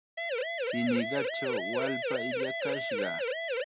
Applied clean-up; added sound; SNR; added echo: none; Siren; -3 dB; none.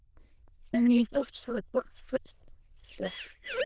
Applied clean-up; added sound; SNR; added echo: neural diffusion model UNIVERSE++.